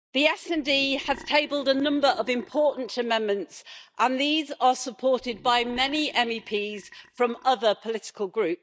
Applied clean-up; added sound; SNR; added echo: neural mask model DeepFilterNet 3.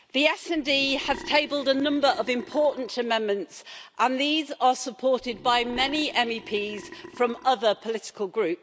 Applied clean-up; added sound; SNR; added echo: none; Burping, eructation; 18 dB; none.